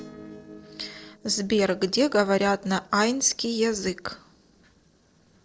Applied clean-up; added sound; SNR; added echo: neural separator model SepFormer DNS4.